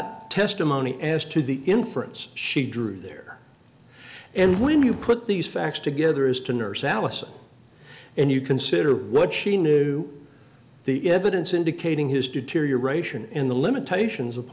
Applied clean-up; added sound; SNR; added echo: none; Walk, footsteps; 11 dB; none.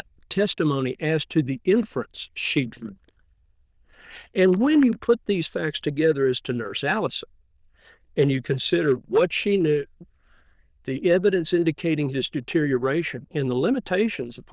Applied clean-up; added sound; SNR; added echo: neural diffusion model UNIVERSE++.